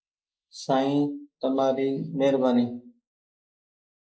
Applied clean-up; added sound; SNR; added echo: neural mask model Resemble Enhance denoiser.